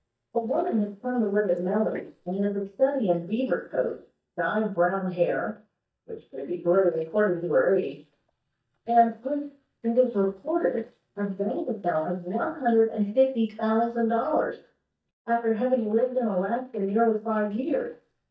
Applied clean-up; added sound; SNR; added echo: neural mask model DeepFilterNet 3.